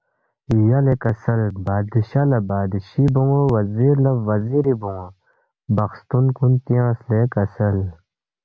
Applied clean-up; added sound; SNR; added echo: none; none; none; none.